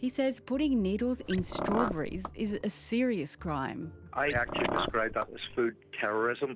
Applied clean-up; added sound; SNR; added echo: none; Car; 4 dB; none.